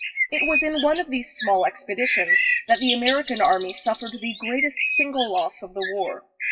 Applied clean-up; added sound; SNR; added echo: classical method WPE with log-MMSE.